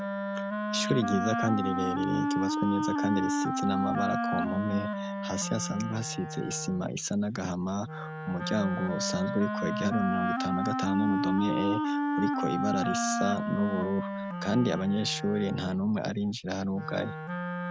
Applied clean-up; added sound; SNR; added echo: none; Wind instrument, woodwind instrument; 1 dB; none.